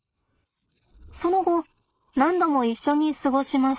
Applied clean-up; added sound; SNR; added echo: neural mask model Resemble Enhance denoiser.